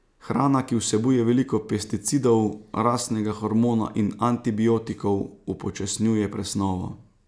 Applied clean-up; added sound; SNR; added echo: none; none; none; none.